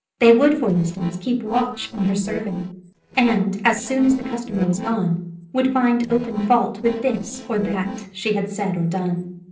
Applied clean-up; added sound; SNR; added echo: neural separator model SepFormer DNS4.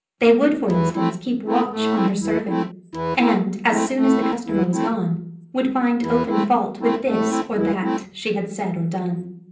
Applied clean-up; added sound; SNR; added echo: none; Accordion; 2 dB; reverberation time 0.6 s.